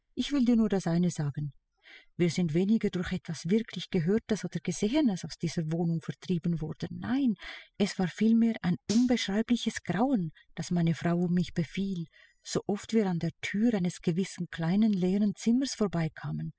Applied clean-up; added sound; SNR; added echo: classical method spectral subtraction.